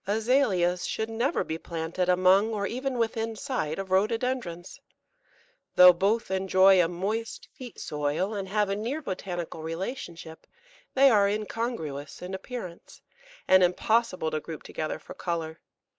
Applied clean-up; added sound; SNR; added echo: neural mask model Resemble Enhance denoiser.